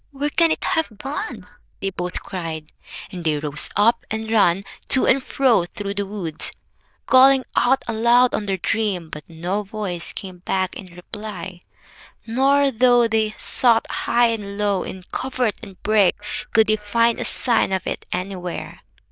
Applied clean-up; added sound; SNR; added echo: neural diffusion model UNIVERSE++.